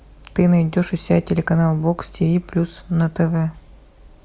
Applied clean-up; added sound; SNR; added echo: none; none; none; none.